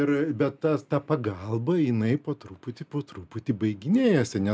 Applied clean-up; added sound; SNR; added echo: none; none; none; none.